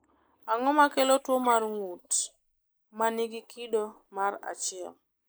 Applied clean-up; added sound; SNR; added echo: neural mask model Resemble Enhance denoiser.